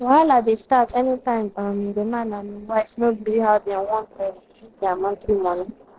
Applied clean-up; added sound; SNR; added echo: neural separator model SepFormer DNS4.